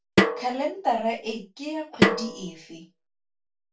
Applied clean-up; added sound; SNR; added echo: none; Snare drum; -4 dB; reverberation time 0.2 s.